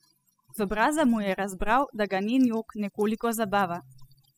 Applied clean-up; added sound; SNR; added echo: classical method spectral subtraction.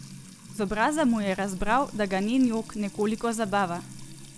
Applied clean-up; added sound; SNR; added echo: none; Trickle, dribble / Water tap, faucet / Music; 16 dB; none.